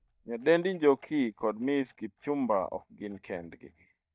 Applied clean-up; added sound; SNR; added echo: neural mask model DeepFilterNet 3.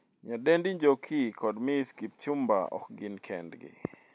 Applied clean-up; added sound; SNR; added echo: none; none; none; none.